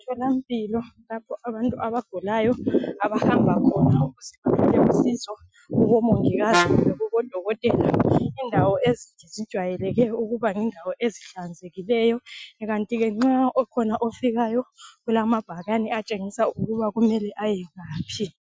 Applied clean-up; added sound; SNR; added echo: classical method Wiener filter.